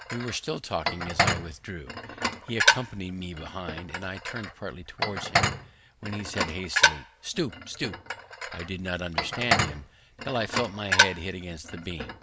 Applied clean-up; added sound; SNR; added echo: none; Dishes, pots, and pans; -5 dB; none.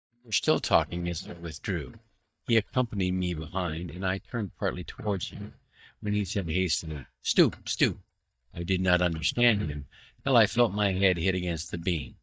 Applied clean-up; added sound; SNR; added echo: neural mask model DeepFilterNet 3.